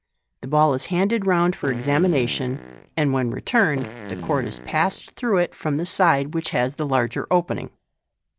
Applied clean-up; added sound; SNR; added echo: none; Fart; 12 dB; none.